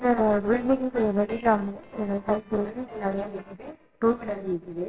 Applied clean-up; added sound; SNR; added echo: neural separator model SepFormer WHAMR!.